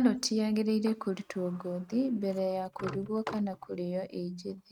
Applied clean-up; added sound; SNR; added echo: neural mask model RNNoise.